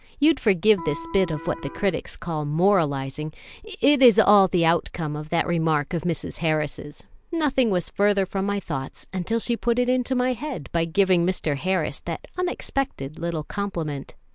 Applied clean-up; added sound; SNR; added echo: none; Electric guitar; 13 dB; none.